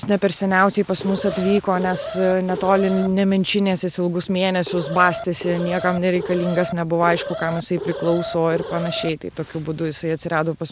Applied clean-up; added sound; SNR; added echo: none; Alarm; 9 dB; none.